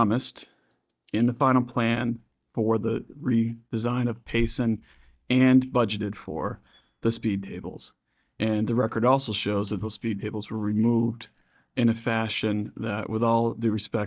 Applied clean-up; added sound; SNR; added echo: neural mask model DeepFilterNet 3.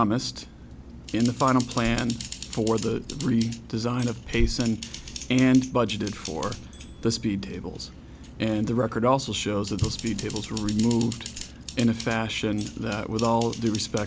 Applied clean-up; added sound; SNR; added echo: none; Typing; 16 dB; none.